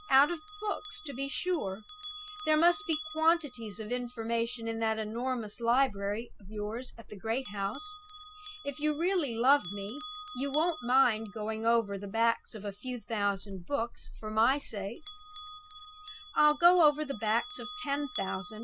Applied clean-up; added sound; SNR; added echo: none; Bell; 12 dB; none.